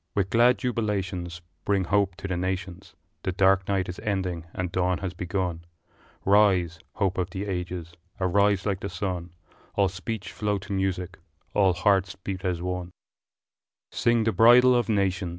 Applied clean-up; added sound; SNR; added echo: none; none; none; none.